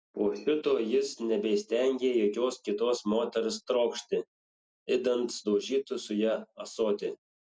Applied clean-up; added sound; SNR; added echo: none; none; none; none.